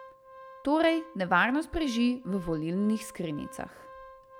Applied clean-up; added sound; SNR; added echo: none; Organ; 19 dB; none.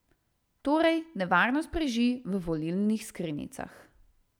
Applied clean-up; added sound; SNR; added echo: none; none; none; none.